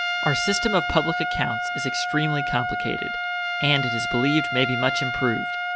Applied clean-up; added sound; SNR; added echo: none; Trumpet; 1 dB; none.